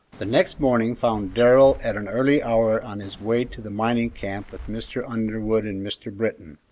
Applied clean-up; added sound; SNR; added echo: none; Fireworks; 19 dB; none.